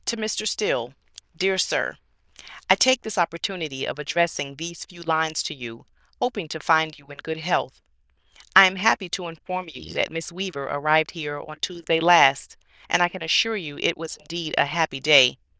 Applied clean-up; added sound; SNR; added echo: neural diffusion model UNIVERSE++.